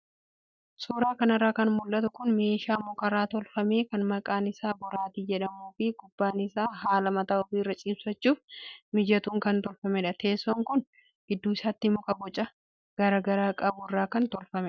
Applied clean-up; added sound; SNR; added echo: none; none; none; none.